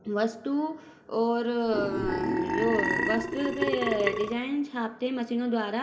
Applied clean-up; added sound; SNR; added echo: none; Burping, eructation; 0 dB; reverberation time 1.9 s.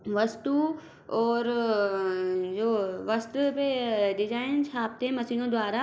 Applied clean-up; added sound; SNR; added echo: none; none; none; none.